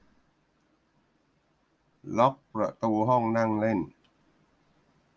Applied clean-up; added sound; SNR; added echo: none; none; none; none.